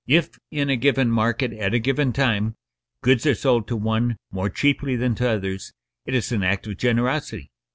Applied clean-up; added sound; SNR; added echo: none; none; none; none.